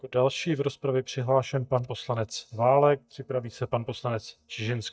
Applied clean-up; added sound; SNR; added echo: neural mask model DeepFilterNet 3.